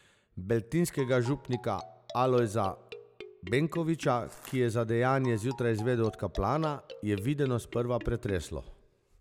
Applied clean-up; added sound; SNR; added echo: none; Crushing + Marimba, xylophone; 18 dB; none.